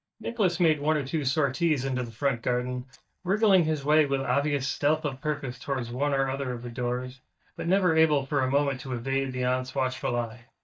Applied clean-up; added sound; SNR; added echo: neural mask model DeepFilterNet 3.